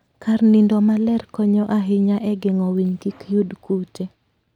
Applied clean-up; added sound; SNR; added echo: none; none; none; none.